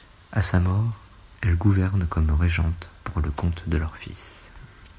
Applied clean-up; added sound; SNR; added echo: none; none; none; none.